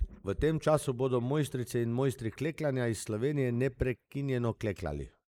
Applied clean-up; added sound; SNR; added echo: neural mask model Resemble Enhance denoiser.